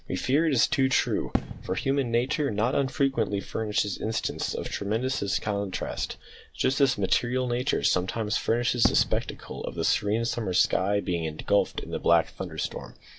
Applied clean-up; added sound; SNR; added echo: none; Fireworks; 14 dB; none.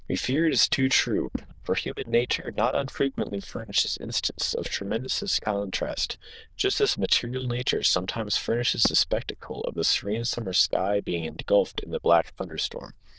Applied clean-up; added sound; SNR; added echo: neural diffusion model UNIVERSE++.